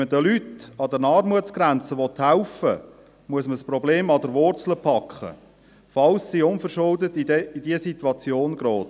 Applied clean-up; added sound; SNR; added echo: none; none; none; none.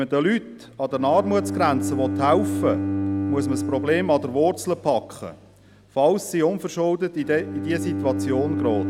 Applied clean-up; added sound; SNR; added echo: none; Bowed string instrument; 5 dB; none.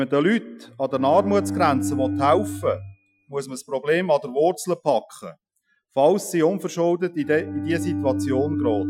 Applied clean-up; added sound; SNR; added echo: classical method Wiener filter.